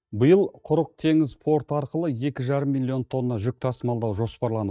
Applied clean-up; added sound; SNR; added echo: neural mask model DeepFilterNet 3.